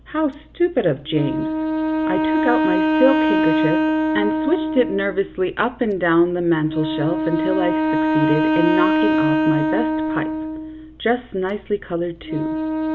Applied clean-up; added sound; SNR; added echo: none; Wind instrument, woodwind instrument; -1 dB; none.